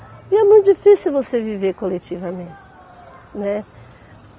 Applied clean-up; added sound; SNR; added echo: none; none; none; none.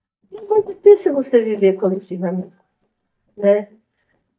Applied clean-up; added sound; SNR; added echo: neural mask model DeepFilterNet 3.